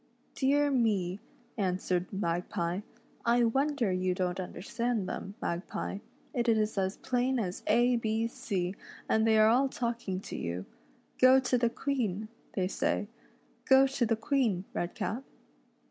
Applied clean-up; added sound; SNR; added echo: none; none; none; none.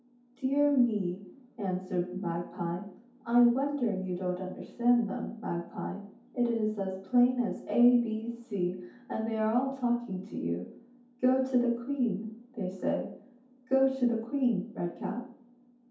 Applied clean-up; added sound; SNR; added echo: none; none; none; reverberation time 0.6 s.